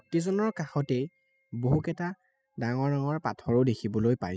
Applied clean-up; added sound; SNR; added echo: classical method spectral subtraction.